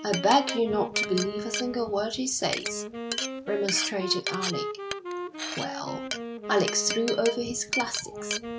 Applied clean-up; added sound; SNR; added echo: none; Glass + Wind instrument, woodwind instrument; 4 dB; none.